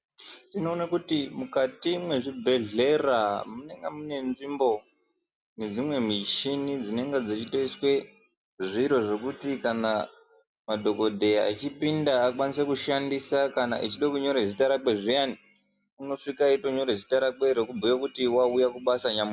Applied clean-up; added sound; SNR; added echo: none; none; none; none.